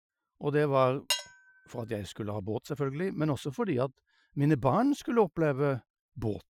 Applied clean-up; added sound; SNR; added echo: classical method Wiener filter.